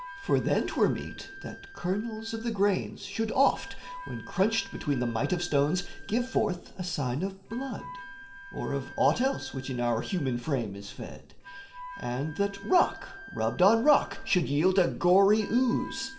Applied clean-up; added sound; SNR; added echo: none; Wind instrument, woodwind instrument; 18 dB; reverberation time 1.2 s.